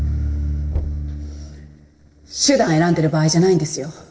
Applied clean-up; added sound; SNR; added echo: neural separator model SepFormer DNS4.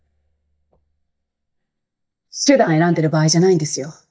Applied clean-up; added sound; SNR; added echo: neural mask model DeepFilterNet 3.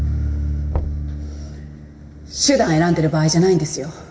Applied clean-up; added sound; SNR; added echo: none; Knock / Wood; 15 dB; reverberation time 1.4 s.